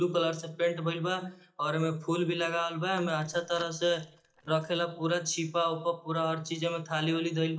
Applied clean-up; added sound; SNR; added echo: neural mask model DeepFilterNet 3.